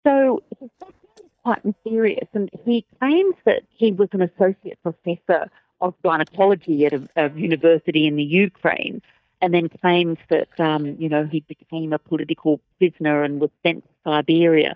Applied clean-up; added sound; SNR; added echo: neural mask model DeepFilterNet 3.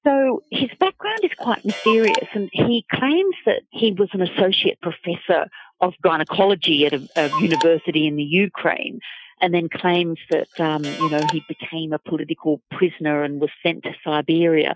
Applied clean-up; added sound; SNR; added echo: classical method Wiener filter.